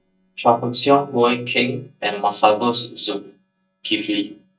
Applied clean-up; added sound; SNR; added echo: neural mask model DeepFilterNet 3.